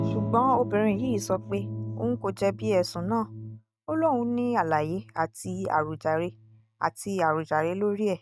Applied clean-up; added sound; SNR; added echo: neural mask model RNNoise.